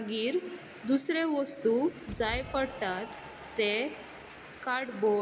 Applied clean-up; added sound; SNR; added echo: none; Applause / Cheering; 17 dB; none.